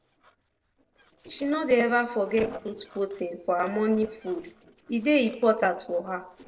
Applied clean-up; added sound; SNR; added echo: neural separator model SepFormer DNS4.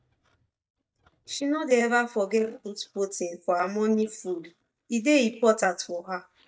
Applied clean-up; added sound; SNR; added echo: neural mask model DeepFilterNet 3.